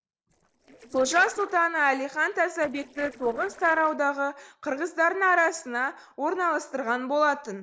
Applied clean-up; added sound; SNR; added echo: neural separator model SepFormer DNS4.